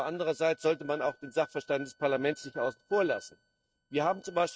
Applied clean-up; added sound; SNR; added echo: neural mask model RNNoise.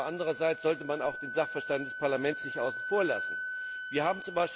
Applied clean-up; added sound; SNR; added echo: none; Wind instrument, woodwind instrument; 7 dB; none.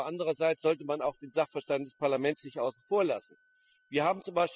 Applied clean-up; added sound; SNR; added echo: classical method spectral subtraction.